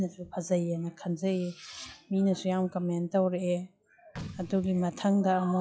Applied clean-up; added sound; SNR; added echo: classical method log-MMSE.